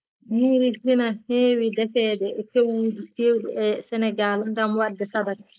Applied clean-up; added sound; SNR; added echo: neural mask model Resemble Enhance denoiser.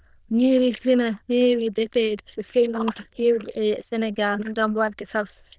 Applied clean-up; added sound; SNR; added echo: neural diffusion model UNIVERSE++.